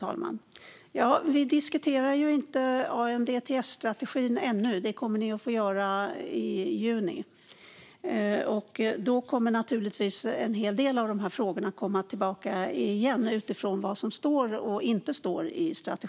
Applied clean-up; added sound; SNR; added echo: none; none; none; none.